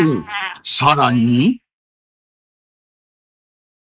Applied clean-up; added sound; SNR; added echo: neural mask model Resemble Enhance denoiser.